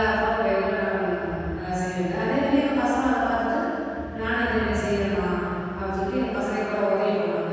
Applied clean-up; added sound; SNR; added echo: none; none; none; reverberation time 2.1 s.